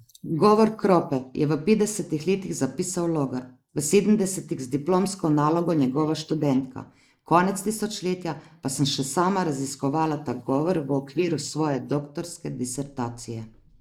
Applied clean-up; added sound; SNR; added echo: neural mask model Resemble Enhance denoiser.